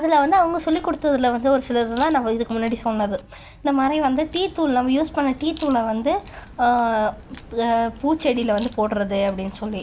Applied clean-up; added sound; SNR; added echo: none; Crack; 19 dB; none.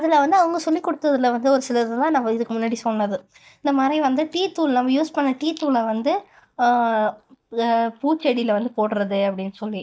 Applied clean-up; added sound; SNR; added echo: neural mask model DeepFilterNet 3.